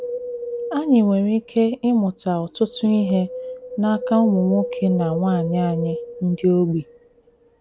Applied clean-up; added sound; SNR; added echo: none; Wind; 10 dB; none.